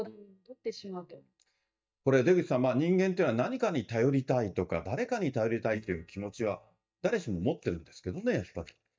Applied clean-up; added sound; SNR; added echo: neural mask model DeepFilterNet 3.